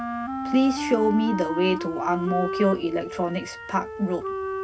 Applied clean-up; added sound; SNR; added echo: none; Wind instrument, woodwind instrument; 5 dB; reverberation time 0.4 s.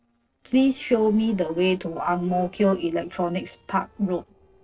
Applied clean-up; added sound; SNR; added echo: neural separator model SepFormer DNS4.